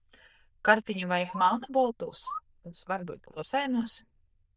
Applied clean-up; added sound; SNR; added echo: neural diffusion model UNIVERSE++.